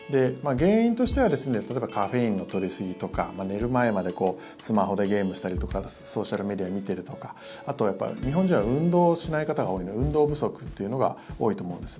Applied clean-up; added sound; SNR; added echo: none; Bass drum / Thump, thud; 18 dB; none.